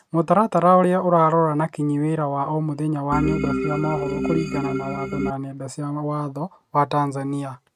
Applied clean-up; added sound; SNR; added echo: neural mask model RNNoise.